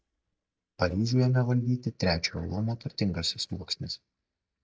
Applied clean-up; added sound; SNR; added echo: neural mask model DeepFilterNet 3.